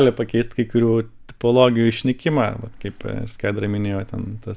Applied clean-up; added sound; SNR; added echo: none; none; none; none.